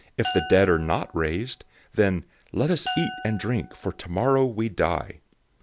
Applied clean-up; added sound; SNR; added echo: none; Glass; 13 dB; none.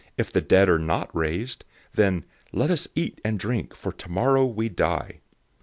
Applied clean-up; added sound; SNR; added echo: none; none; none; none.